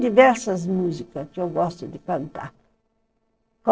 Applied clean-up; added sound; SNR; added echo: neural separator model SepFormer DNS4.